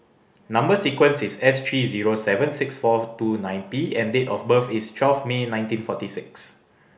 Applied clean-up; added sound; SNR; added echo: none; none; none; none.